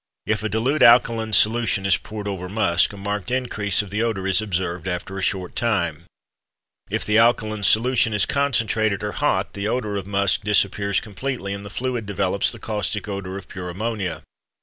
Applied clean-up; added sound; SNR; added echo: none; none; none; none.